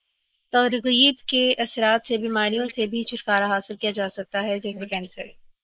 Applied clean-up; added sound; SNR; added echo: neural mask model Resemble Enhance denoiser.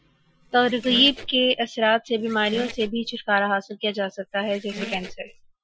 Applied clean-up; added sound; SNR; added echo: classical method Wiener filter.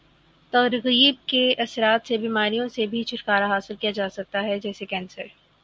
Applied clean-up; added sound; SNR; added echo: none; none; none; none.